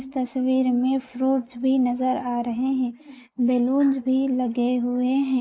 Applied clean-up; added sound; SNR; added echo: neural mask model Resemble Enhance denoiser.